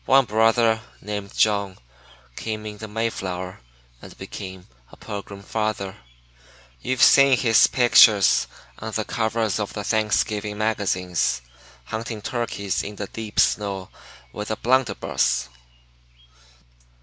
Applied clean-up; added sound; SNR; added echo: none; none; none; none.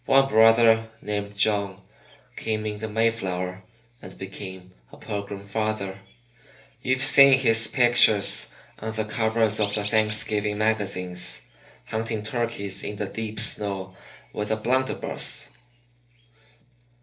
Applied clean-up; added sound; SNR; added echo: neural separator model SepFormer DNS4.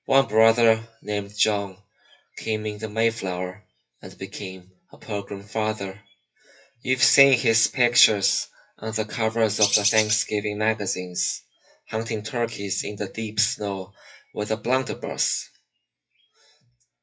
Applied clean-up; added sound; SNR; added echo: classical method WPE with log-MMSE.